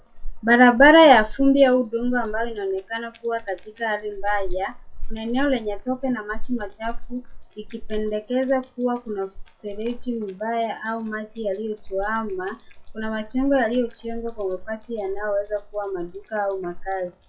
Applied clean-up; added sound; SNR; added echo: classical method log-MMSE.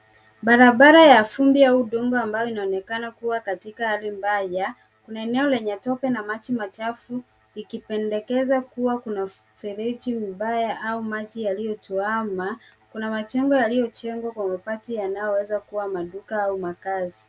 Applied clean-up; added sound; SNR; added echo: none; none; none; none.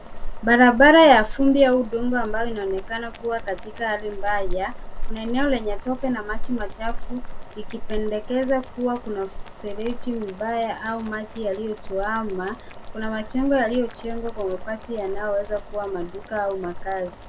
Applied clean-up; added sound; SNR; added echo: none; Boiling; 6 dB; none.